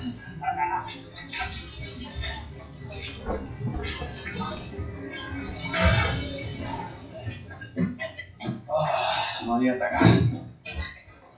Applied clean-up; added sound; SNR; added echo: classical method WPE with log-MMSE.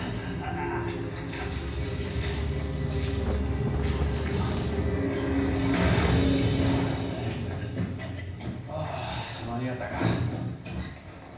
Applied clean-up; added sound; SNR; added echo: none; Thunder / Rain; 16 dB; reverberation time 0.9 s.